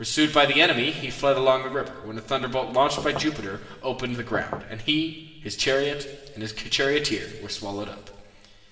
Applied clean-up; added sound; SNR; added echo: none; Knock / Wood; 11 dB; reverberation time 2.1 s.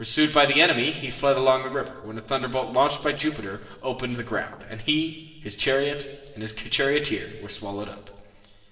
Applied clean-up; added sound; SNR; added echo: neural separator model SepFormer DNS4.